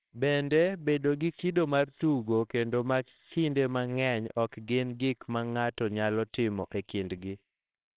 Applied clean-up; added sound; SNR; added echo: neural separator model SepFormer WHAMR!.